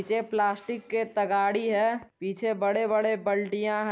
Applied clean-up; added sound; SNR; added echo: none; none; none; none.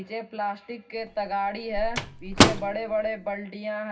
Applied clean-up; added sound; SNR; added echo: none; Microwave oven; -3 dB; reverberation time 0.4 s.